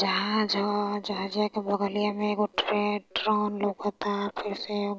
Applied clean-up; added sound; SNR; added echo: none; none; none; none.